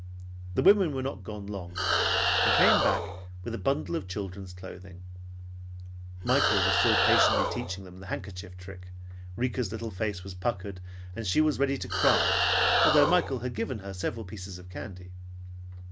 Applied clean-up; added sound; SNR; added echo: none; Animal; -4 dB; none.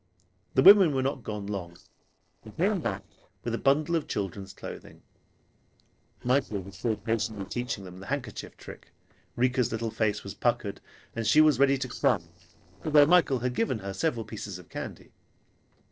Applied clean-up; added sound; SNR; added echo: neural separator model SepFormer DNS4.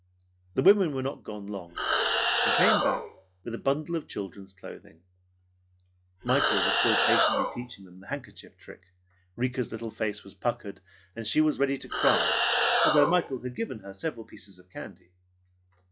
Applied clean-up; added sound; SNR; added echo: classical method log-MMSE.